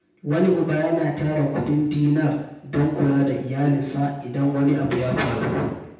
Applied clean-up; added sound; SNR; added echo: none; none; none; reverberation time 0.8 s.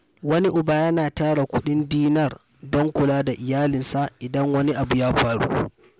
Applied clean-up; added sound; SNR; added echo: none; none; none; none.